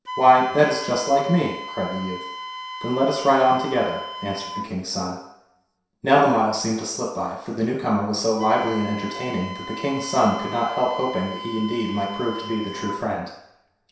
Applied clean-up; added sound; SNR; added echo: none; Wind instrument, woodwind instrument; 13 dB; reverberation time 0.7 s.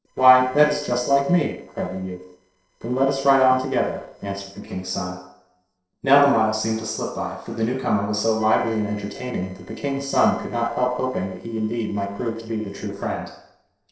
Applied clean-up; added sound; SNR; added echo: neural separator model SepFormer DNS4.